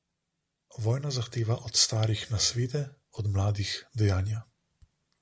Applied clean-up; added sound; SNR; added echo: none; none; none; none.